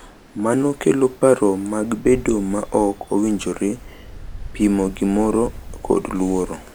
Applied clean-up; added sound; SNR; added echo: none; Stream; 16 dB; none.